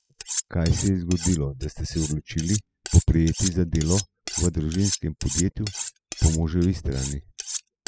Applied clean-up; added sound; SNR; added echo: classical method spectral subtraction.